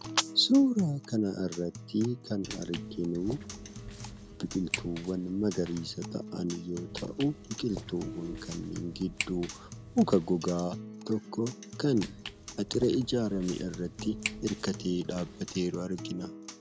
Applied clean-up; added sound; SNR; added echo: none; Walk, footsteps + Acoustic guitar; 11 dB; none.